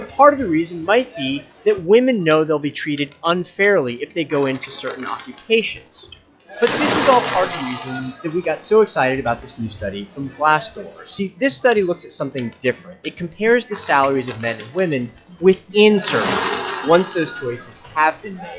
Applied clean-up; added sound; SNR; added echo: classical method log-MMSE.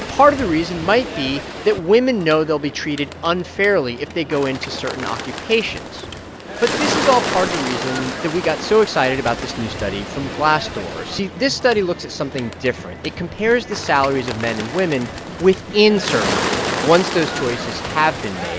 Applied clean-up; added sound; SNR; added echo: none; Bird; 7 dB; none.